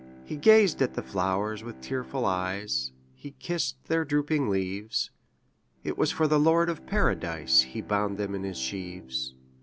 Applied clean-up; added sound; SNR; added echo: none; Bowed string instrument; 20 dB; none.